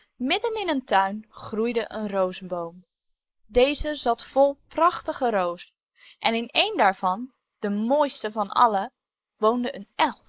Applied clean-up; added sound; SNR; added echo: neural mask model Resemble Enhance denoiser.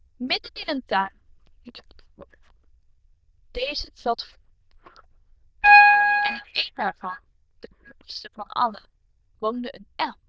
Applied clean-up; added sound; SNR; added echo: neural diffusion model UNIVERSE++.